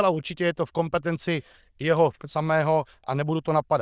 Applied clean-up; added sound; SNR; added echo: neural diffusion model UNIVERSE++.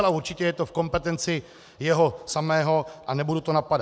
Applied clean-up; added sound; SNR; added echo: none; none; none; none.